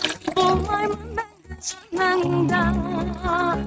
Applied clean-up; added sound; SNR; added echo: neural mask model RNNoise.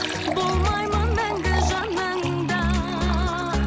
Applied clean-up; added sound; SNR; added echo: none; Fill (with liquid); 9 dB; none.